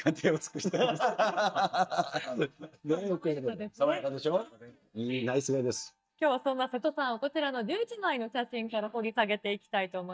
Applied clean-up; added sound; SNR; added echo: neural mask model DeepFilterNet 3.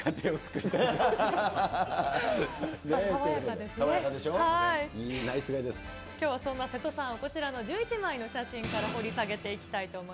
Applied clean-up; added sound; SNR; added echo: none; none; none; none.